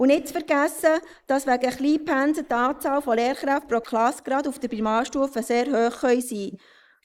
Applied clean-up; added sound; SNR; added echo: neural mask model Resemble Enhance denoiser.